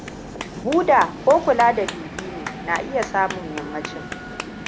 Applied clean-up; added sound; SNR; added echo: none; Train + Clapping; 10 dB; none.